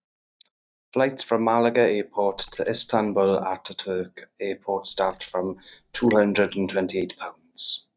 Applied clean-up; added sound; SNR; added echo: neural mask model DeepFilterNet 3.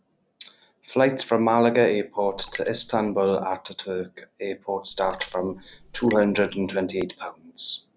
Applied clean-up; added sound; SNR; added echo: none; Raindrop; 16 dB; none.